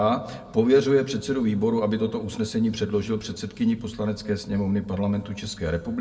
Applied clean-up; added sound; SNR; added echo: none; none; none; reverberation time 1.0 s.